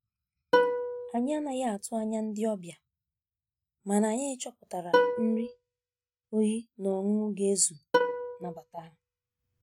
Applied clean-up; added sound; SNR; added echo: neural mask model RNNoise.